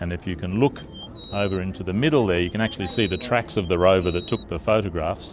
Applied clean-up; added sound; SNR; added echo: none; Bird vocalization, bird call, bird song; 15 dB; none.